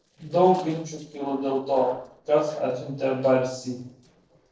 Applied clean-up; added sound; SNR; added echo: neural separator model SepFormer DNS4.